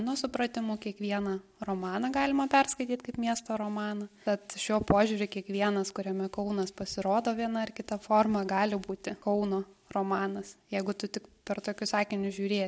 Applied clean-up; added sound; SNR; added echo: none; none; none; none.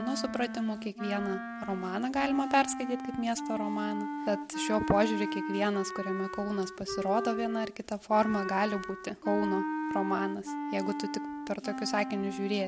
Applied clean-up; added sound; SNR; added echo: none; Wind instrument, woodwind instrument; 5 dB; none.